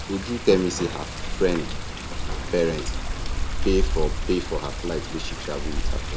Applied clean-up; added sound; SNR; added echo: none; Water; -1 dB; none.